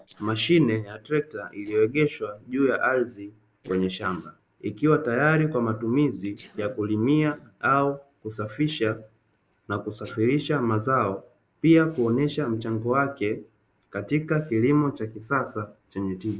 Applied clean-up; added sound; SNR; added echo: neural separator model SepFormer DNS4.